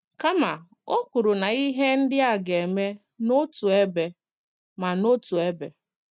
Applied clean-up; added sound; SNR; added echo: none; none; none; none.